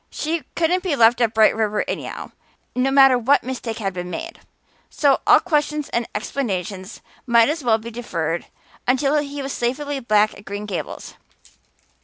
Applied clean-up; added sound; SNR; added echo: none; none; none; none.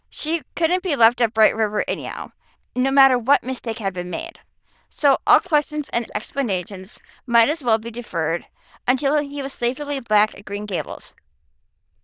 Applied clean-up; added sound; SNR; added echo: neural diffusion model UNIVERSE++.